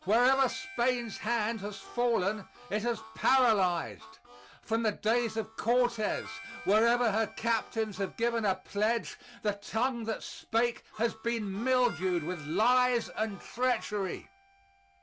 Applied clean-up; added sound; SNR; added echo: none; Harmonica + Harmonica; 19 dB; none.